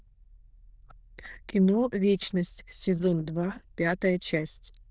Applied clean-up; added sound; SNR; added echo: neural diffusion model UNIVERSE++.